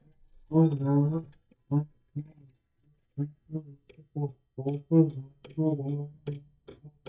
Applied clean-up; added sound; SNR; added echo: neural mask model DeepFilterNet 3.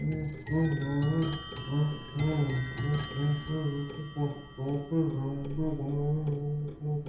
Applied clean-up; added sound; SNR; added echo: none; Clock; 10 dB; reverberation time 0.6 s.